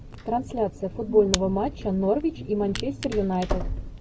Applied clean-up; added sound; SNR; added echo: none; Camera + Door; 9 dB; none.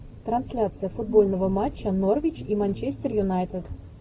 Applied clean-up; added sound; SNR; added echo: none; none; none; none.